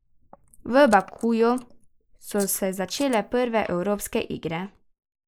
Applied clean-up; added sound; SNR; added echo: neural mask model Resemble Enhance denoiser.